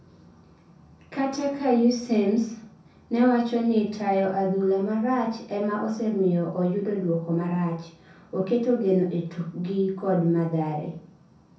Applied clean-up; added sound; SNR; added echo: none; none; none; reverberation time 0.5 s.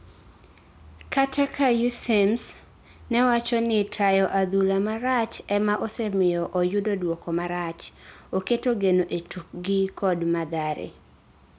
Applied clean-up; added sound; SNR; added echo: none; none; none; none.